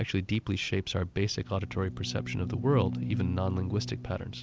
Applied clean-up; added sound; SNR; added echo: none; none; none; none.